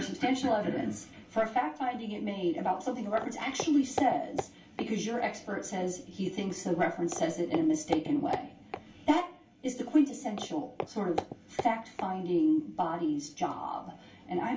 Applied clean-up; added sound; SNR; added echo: none; Walk, footsteps; 10 dB; reverberation time 0.2 s.